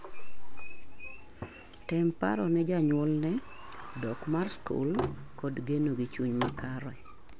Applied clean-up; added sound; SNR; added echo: none; Sliding door; 13 dB; none.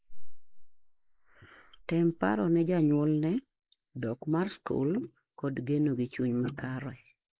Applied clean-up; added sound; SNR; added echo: neural mask model Resemble Enhance denoiser.